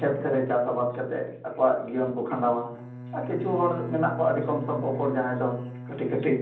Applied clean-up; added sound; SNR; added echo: none; Bowed string instrument; 10 dB; reverberation time 0.6 s.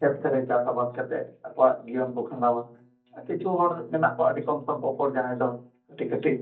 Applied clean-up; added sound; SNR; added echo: neural mask model DeepFilterNet 3.